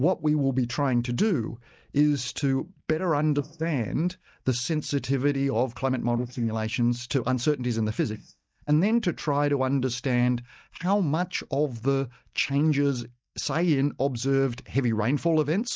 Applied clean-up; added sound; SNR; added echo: neural mask model DeepFilterNet 3.